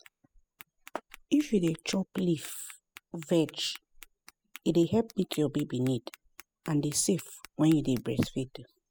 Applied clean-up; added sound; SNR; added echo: classical method spectral subtraction.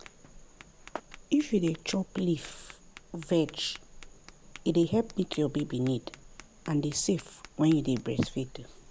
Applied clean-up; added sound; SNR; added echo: none; Tap; 18 dB; none.